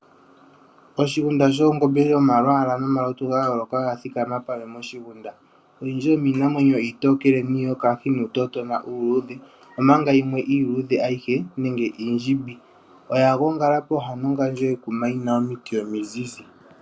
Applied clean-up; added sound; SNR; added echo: none; none; none; none.